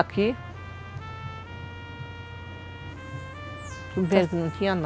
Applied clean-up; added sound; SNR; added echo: none; Trumpet; 15 dB; none.